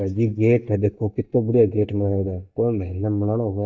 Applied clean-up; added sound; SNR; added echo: neural mask model DeepFilterNet 3.